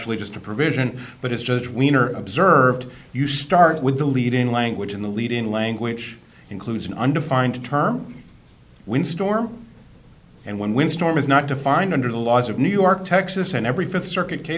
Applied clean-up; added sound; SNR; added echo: none; none; none; none.